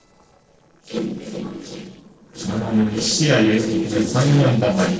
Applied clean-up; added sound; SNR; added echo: neural separator model SepFormer DNS4.